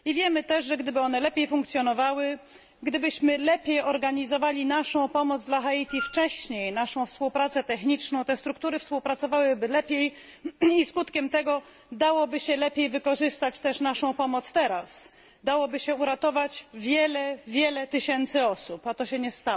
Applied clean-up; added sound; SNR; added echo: none; Wind instrument, woodwind instrument; 10 dB; none.